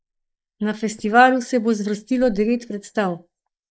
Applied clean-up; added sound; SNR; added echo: neural mask model Resemble Enhance denoiser.